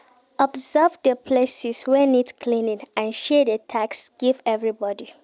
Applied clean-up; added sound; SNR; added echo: none; none; none; none.